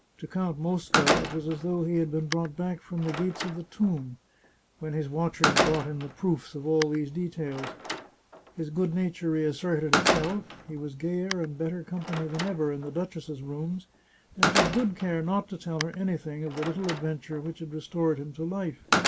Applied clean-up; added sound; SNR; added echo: none; Slam; 3 dB; none.